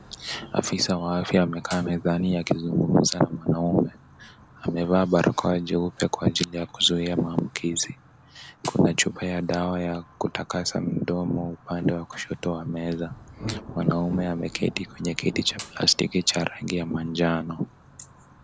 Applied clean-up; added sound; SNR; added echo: none; Thunder + Fire; 20 dB; none.